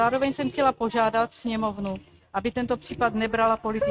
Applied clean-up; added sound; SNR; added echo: neural mask model RNNoise.